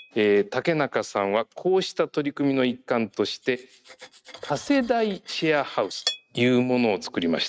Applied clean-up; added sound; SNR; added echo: neural mask model RNNoise.